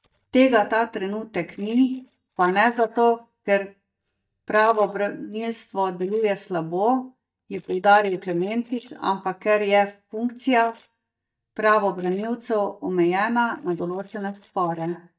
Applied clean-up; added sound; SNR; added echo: neural mask model DeepFilterNet 3.